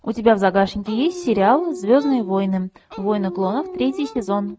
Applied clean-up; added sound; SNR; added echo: neural mask model RNNoise.